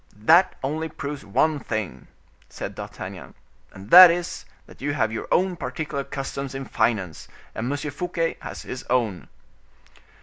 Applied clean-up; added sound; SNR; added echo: none; none; none; none.